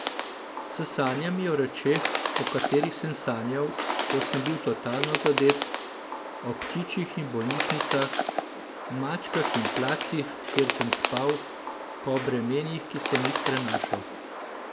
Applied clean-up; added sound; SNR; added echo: none; Bird; 0 dB; none.